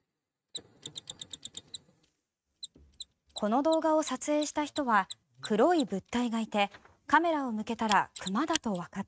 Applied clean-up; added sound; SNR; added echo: neural mask model RNNoise.